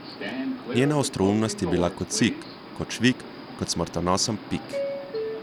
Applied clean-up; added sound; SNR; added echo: none; Subway, metro, underground; 7 dB; none.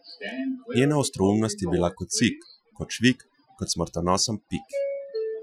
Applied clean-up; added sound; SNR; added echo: classical method Wiener filter.